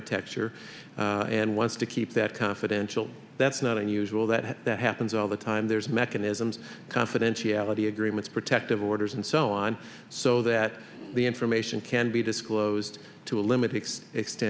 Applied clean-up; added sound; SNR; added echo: none; none; none; none.